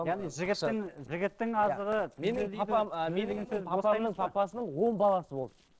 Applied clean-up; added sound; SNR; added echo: neural separator model SepFormer DNS4.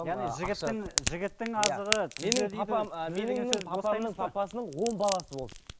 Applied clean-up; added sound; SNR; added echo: none; Crack; 6 dB; none.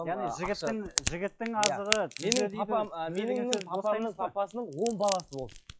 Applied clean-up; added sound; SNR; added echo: classical method log-MMSE.